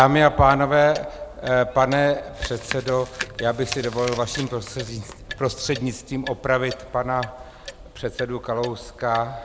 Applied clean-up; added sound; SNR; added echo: none; Chewing, mastication + Clock; 14 dB; none.